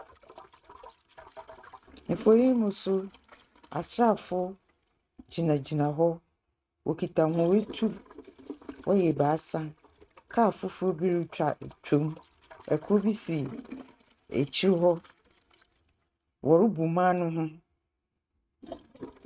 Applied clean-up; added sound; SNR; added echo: neural mask model RNNoise.